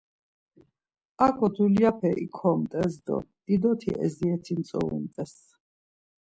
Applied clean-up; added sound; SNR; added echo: none; none; none; none.